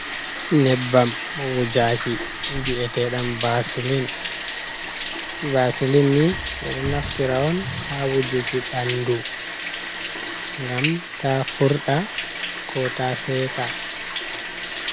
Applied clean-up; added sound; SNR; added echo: none; Bathtub (filling or washing); 3 dB; none.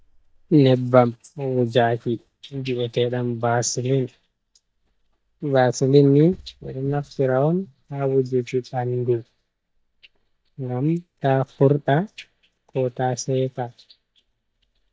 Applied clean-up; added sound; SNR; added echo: neural mask model DeepFilterNet 3.